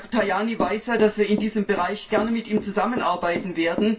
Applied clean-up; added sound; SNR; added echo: none; Walk, footsteps / Run; 11 dB; reverberation time 0.2 s.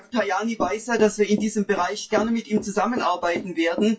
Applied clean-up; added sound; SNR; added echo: classical method WPE with log-MMSE.